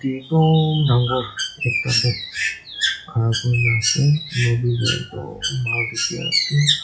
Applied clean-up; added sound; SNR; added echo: classical method log-MMSE.